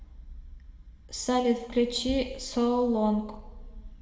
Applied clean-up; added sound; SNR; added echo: none; none; none; reverberation time 1.0 s.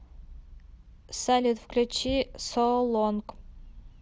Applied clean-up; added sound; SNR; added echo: none; none; none; none.